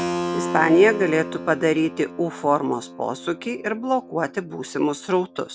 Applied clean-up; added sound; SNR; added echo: none; Keyboard (musical); 10 dB; none.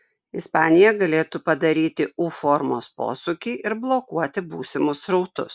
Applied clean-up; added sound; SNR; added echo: none; none; none; none.